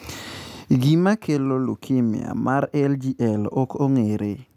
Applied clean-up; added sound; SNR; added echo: none; none; none; none.